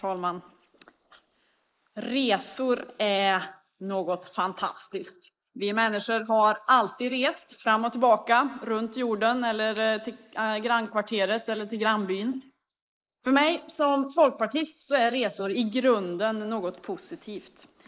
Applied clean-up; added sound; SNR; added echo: neural mask model Resemble Enhance denoiser.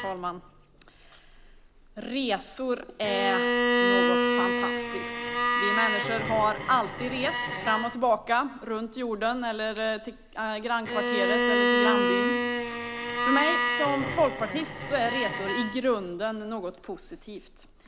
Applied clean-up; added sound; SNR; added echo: none; Bowed string instrument; -1 dB; none.